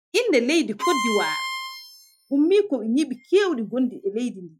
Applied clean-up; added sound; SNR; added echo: classical method Wiener filter.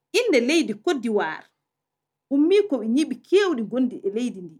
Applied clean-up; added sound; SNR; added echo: none; none; none; none.